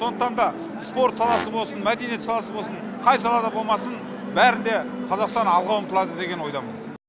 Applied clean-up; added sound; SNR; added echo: none; Brass instrument; 10 dB; none.